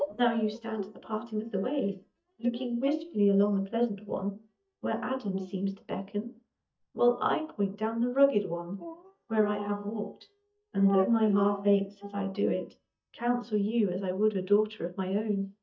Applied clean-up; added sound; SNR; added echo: neural mask model DeepFilterNet 3.